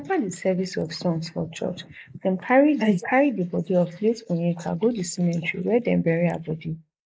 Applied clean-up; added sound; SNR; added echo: neural mask model Resemble Enhance denoiser.